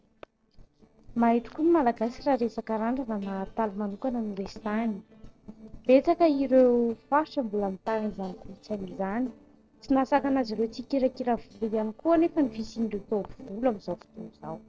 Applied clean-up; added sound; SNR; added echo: neural separator model SepFormer DNS4.